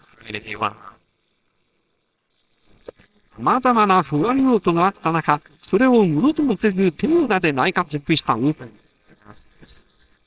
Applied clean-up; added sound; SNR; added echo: neural separator model SepFormer WHAMR!.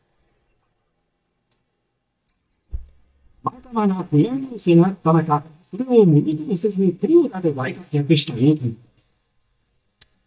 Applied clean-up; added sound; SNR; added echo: neural mask model DeepFilterNet 3.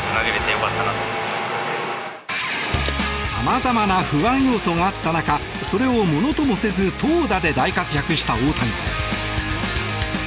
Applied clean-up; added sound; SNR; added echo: none; none; none; none.